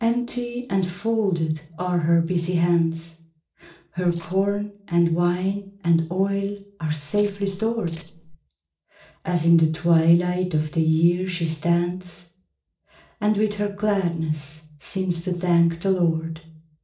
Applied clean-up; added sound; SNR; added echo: neural separator model SepFormer DNS4.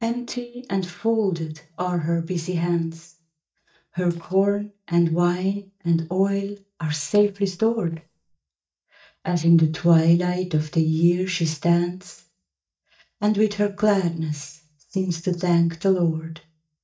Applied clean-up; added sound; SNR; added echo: neural mask model DeepFilterNet 3.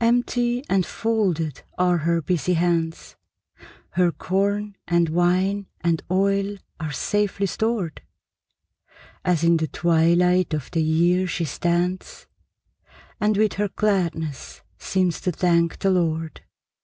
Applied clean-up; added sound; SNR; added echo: none; none; none; none.